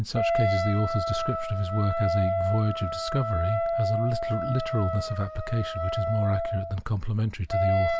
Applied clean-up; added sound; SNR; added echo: none; Wind instrument, woodwind instrument; 1 dB; none.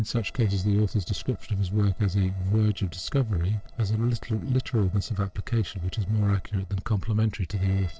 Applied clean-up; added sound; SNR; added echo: neural separator model SepFormer DNS4.